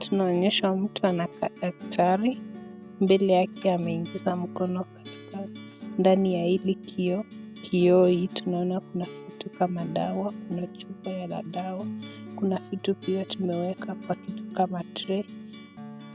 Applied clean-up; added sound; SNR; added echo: none; Acoustic guitar; 13 dB; none.